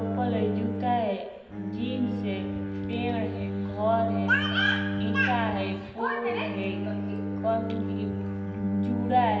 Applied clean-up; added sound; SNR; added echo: none; Bowed string instrument; 1 dB; reverberation time 2.1 s.